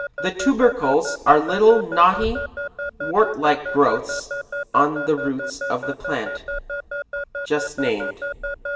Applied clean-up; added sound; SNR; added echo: none; Alarm / Keyboard (musical); 8 dB; reverberation time 1.1 s.